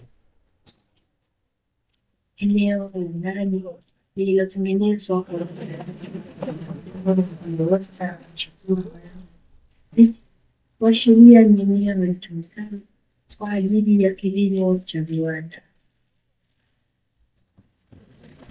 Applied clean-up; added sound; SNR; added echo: neural mask model DeepFilterNet 3.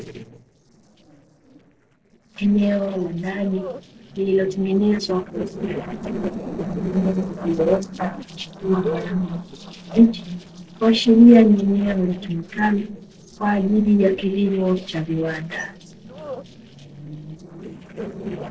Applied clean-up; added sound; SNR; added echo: neural separator model SepFormer DNS4.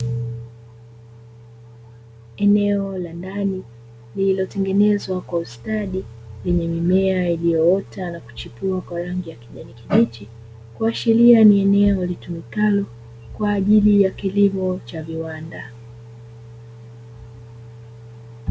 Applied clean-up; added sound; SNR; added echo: none; none; none; none.